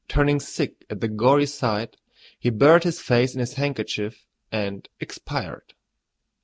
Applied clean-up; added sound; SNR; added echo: none; none; none; none.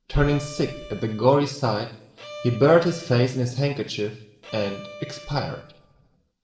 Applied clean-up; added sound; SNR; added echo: none; Bowed string instrument; 18 dB; reverberation time 0.9 s.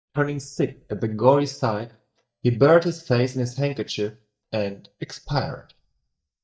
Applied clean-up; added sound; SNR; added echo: neural mask model DeepFilterNet 3.